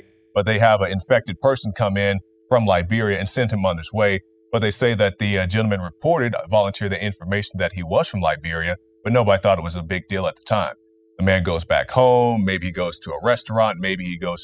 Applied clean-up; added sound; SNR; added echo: classical method spectral subtraction.